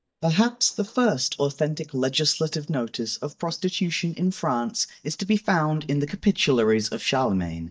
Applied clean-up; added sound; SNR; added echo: neural mask model DeepFilterNet 3.